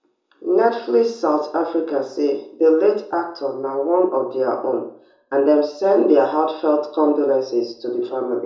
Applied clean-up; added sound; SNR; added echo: none; none; none; reverberation time 0.5 s.